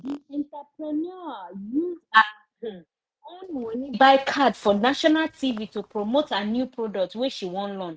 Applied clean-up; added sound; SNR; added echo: neural mask model RNNoise.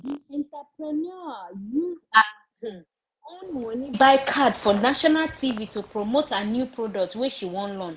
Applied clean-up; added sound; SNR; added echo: none; Walk, footsteps; 19 dB; none.